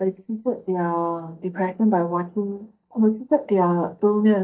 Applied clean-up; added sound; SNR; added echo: neural mask model DeepFilterNet 3.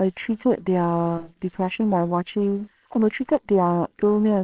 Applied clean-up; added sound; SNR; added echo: neural separator model SepFormer WHAMR!.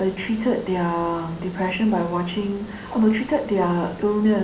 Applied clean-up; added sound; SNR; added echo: none; Water; 18 dB; reverberation time 0.6 s.